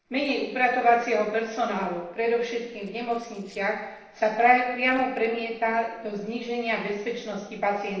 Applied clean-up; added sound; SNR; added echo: neural separator model SepFormer DNS4.